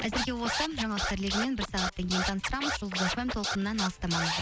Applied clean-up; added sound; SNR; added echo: none; Scratching (performance technique); 2 dB; none.